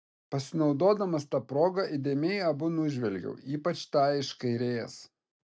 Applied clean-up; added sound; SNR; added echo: none; none; none; none.